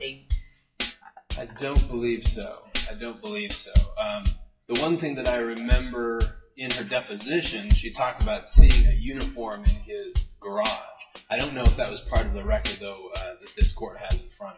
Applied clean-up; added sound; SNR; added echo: classical method WPE with log-MMSE.